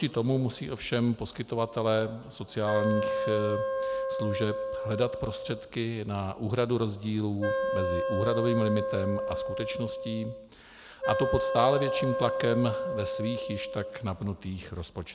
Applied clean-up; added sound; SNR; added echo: none; Wind instrument, woodwind instrument; 1 dB; none.